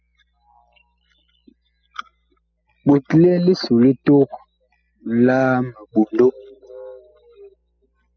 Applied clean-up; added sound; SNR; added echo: classical method spectral subtraction.